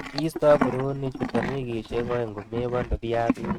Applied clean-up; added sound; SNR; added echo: neural mask model RNNoise.